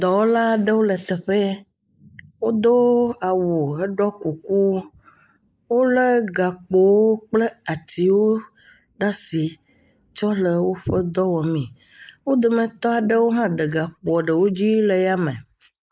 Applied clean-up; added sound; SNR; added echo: neural mask model Resemble Enhance denoiser.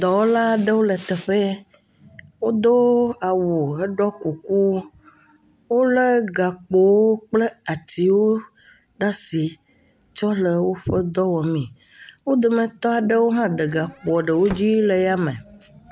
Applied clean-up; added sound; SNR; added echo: none; Squeak / Slam / Wood; 19 dB; none.